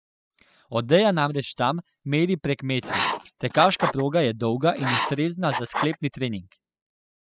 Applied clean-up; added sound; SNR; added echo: classical method spectral subtraction.